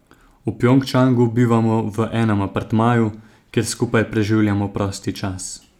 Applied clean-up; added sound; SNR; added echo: none; none; none; none.